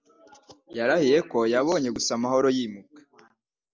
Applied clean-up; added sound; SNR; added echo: none; none; none; none.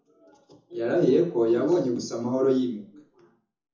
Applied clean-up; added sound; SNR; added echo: none; none; none; reverberation time 0.5 s.